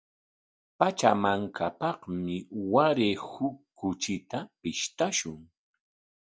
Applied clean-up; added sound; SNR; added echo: none; none; none; none.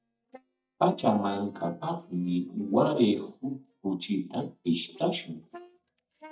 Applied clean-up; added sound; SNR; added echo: neural mask model DeepFilterNet 3.